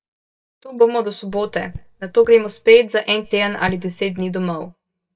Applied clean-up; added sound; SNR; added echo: neural mask model DeepFilterNet 3.